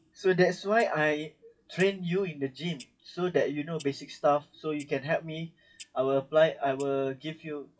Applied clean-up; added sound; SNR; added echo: classical method WPE with log-MMSE.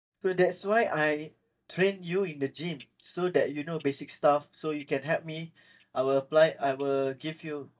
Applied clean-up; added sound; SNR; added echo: neural mask model DeepFilterNet 3.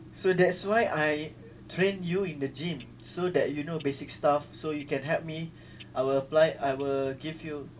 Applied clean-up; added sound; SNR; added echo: none; Clock; 19 dB; reverberation time 0.2 s.